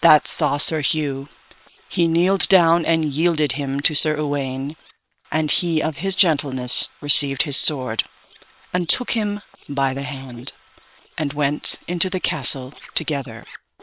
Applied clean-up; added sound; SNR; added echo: neural separator model SepFormer WHAM!.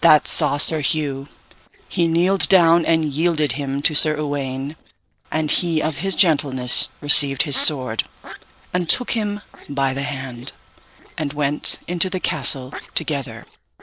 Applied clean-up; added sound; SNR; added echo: neural separator model SepFormer DNS4.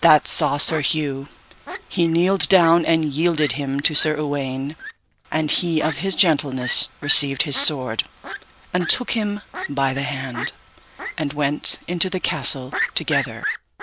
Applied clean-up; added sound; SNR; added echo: none; Fowl; 12 dB; none.